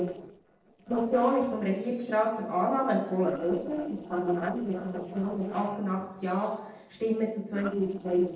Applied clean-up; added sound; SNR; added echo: neural separator model SepFormer DNS4.